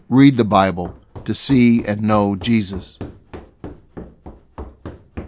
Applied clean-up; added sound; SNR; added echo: none; Run; 18 dB; none.